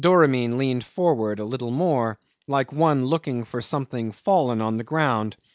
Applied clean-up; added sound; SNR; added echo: none; none; none; none.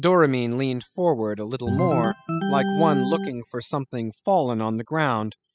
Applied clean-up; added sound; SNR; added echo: classical method spectral subtraction.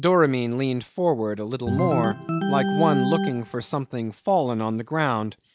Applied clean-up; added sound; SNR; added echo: none; Organ; 3 dB; none.